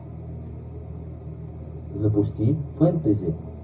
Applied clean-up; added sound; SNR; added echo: none; none; none; reverberation time 0.4 s.